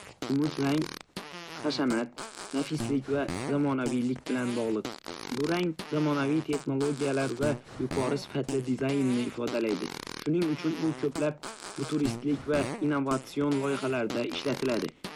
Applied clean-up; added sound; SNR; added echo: none; Fart; 10 dB; none.